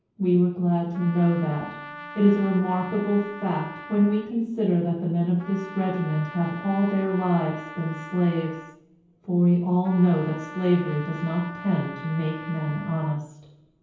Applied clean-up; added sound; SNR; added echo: none; Trumpet; 16 dB; reverberation time 0.9 s.